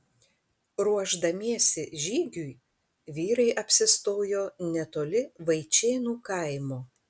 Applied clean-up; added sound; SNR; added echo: none; none; none; none.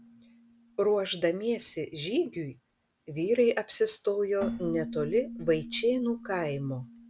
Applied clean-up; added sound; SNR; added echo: none; Keyboard (musical); 15 dB; none.